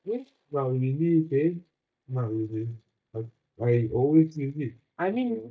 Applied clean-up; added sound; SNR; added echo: neural mask model DeepFilterNet 3.